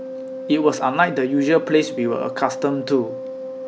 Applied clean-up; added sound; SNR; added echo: none; Wind instrument, woodwind instrument; 9 dB; none.